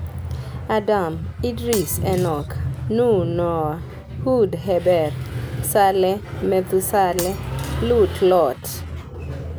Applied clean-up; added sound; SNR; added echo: none; Shatter; 16 dB; none.